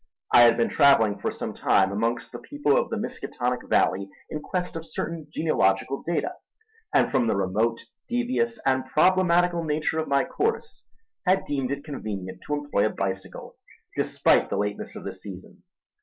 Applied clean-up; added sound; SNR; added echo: none; none; none; none.